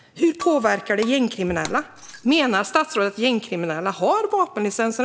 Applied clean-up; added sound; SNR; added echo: none; Shatter; 19 dB; none.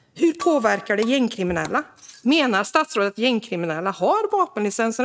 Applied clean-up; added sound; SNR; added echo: neural mask model RNNoise.